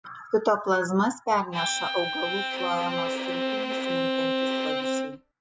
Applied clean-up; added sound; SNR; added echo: none; Bowed string instrument; 0 dB; none.